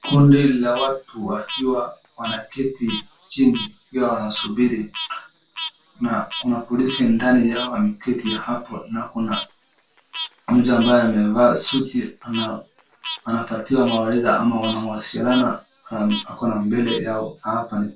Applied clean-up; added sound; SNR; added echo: none; Frog; 14 dB; reverberation time 0.2 s.